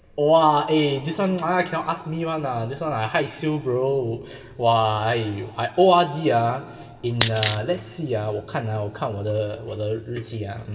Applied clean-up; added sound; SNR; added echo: none; Coin (dropping); 2 dB; reverberation time 1.7 s.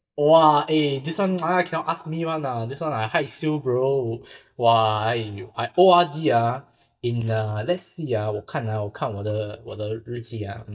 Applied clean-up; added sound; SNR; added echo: neural mask model DeepFilterNet 3.